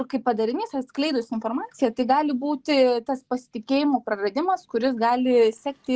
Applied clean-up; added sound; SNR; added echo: none; none; none; none.